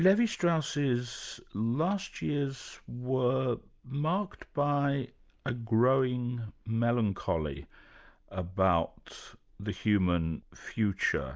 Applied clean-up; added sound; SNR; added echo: none; none; none; none.